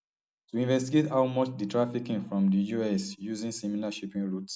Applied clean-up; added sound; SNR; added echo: none; none; none; none.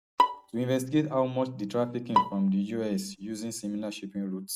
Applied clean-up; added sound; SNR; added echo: neural mask model RNNoise.